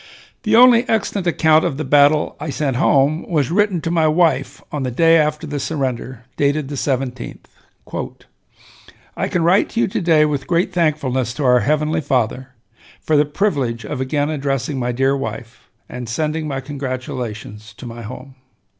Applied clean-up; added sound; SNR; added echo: none; none; none; none.